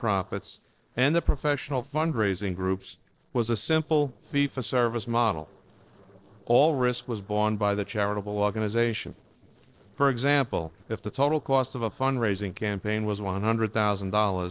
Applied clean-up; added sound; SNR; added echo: neural separator model SepFormer DNS4.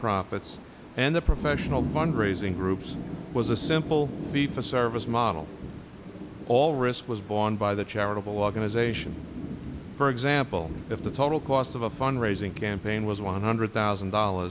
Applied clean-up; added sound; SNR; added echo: none; Thunder / Rain; 10 dB; none.